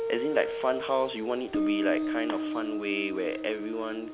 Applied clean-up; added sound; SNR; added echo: none; Guitar; 1 dB; none.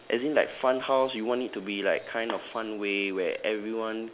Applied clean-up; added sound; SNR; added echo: none; none; none; none.